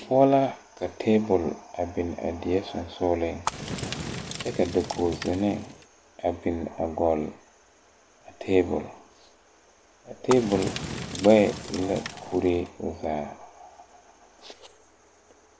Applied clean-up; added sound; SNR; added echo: none; Fire; 8 dB; none.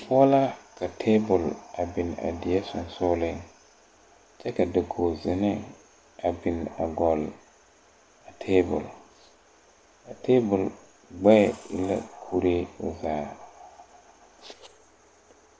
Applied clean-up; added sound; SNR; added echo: none; none; none; none.